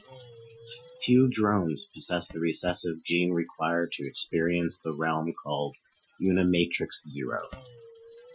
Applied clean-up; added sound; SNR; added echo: classical method Wiener filter.